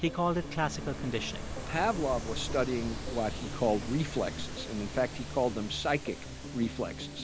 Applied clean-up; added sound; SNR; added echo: none; Ocean; 8 dB; none.